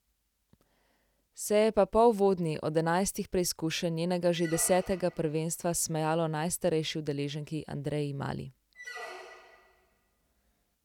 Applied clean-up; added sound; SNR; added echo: none; Squeak; 18 dB; none.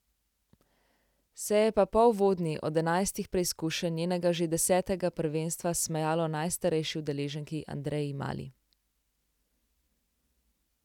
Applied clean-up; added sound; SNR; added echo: none; none; none; none.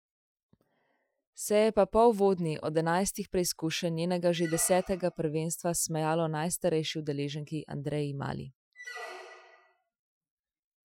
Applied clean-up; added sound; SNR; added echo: classical method Wiener filter.